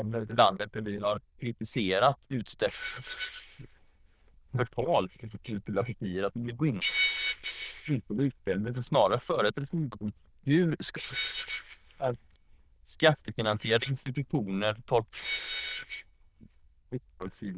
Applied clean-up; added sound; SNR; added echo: neural diffusion model UNIVERSE++.